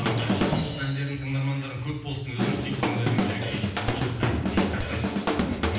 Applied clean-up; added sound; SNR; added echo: none; Drum / Drum kit; -2 dB; reverberation time 0.9 s.